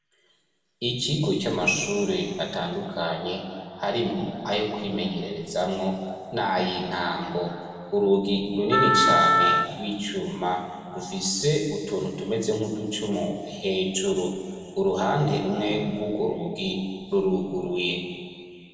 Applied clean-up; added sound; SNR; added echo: none; Wind instrument, woodwind instrument; -4 dB; reverberation time 2.2 s.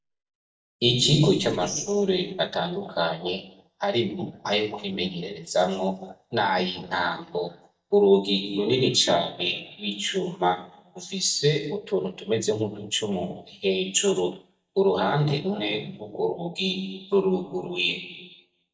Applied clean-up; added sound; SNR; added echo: neural mask model DeepFilterNet 3.